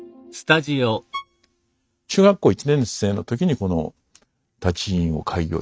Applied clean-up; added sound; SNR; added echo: neural mask model RNNoise.